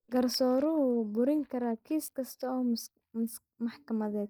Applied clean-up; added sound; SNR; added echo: neural mask model DeepFilterNet 3.